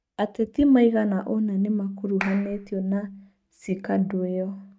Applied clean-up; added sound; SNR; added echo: neural mask model RNNoise.